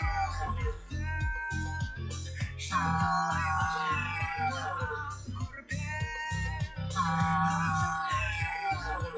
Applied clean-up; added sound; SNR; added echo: classical method log-MMSE.